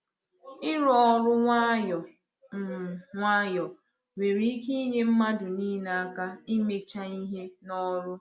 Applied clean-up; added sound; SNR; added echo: none; none; none; none.